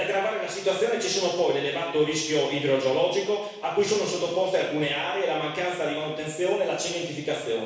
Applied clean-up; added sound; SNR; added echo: none; none; none; reverberation time 1.1 s.